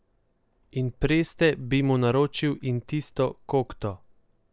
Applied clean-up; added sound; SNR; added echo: none; none; none; none.